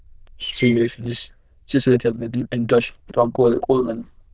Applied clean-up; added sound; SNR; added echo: neural diffusion model UNIVERSE++.